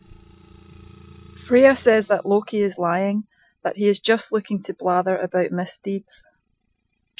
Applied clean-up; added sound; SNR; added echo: classical method Wiener filter.